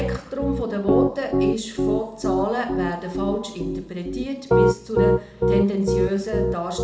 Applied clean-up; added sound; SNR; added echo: none; Piano; -3 dB; reverberation time 0.7 s.